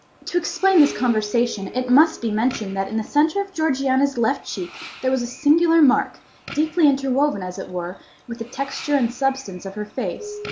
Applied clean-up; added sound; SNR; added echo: none; Fireworks + Keyboard (musical); 18 dB; none.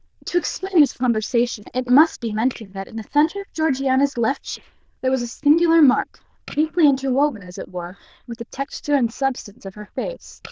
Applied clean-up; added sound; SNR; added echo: neural diffusion model UNIVERSE++.